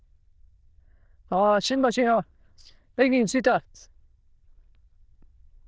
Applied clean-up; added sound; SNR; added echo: neural diffusion model UNIVERSE++.